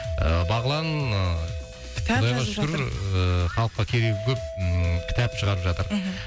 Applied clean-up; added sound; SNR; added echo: none; Doorbell; 15 dB; none.